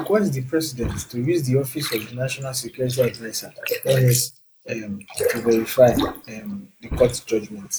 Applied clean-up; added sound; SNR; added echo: neural mask model Resemble Enhance denoiser.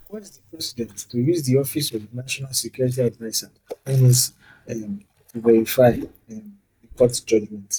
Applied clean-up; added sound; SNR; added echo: neural mask model DeepFilterNet 3.